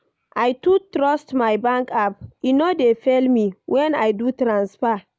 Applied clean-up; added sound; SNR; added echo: none; none; none; none.